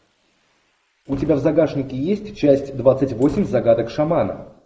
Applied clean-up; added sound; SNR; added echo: neural mask model Resemble Enhance denoiser.